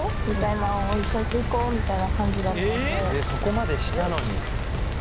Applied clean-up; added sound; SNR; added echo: none; Rain; 0 dB; none.